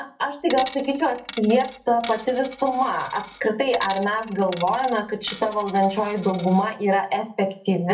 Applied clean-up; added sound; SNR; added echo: none; Coin (dropping); 17 dB; reverberation time 0.3 s.